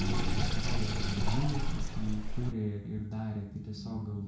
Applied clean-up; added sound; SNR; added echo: none; Sink (filling or washing); -4 dB; reverberation time 0.6 s.